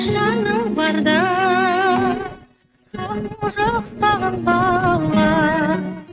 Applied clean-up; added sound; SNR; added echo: neural mask model RNNoise.